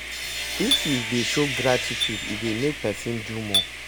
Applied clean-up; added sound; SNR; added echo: none; Sawing + Chink, clink; 0 dB; none.